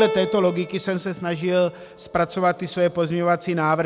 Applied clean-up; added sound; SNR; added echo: none; Keyboard (musical); 12 dB; none.